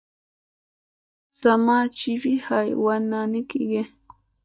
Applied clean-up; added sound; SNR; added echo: neural mask model DeepFilterNet 3.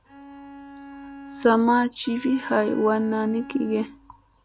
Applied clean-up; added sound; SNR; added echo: none; Wind instrument, woodwind instrument + Bowed string instrument; 17 dB; none.